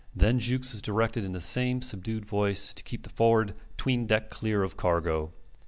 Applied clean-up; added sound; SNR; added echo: none; none; none; none.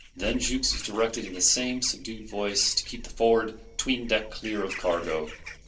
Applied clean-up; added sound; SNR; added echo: neural separator model SepFormer DNS4.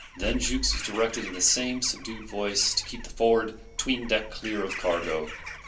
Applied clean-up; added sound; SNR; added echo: none; Bird vocalization, bird call, bird song / Crow; 14 dB; reverberation time 0.3 s.